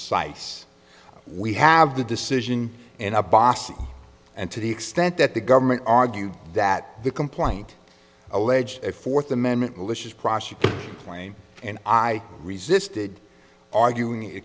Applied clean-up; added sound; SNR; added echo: none; none; none; none.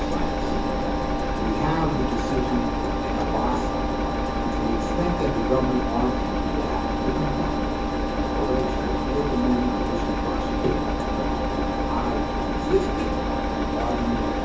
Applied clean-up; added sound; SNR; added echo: none; Engine; -5 dB; reverberation time 0.6 s.